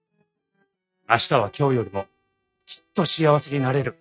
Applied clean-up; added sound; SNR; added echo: neural mask model RNNoise.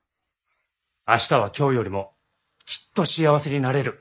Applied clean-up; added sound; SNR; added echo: neural mask model Resemble Enhance denoiser.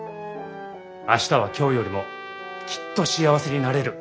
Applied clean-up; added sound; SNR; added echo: none; Trumpet; 15 dB; none.